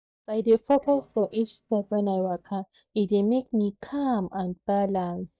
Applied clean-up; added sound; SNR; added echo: neural mask model DeepFilterNet 3.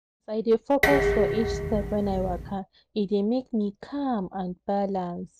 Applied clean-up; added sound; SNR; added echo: none; Dishes, pots, and pans; 1 dB; none.